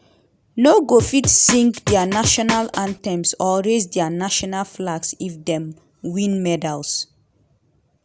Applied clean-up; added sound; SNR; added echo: none; Drum; 6 dB; none.